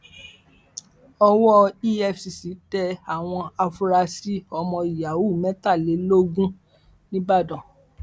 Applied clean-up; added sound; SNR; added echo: none; none; none; none.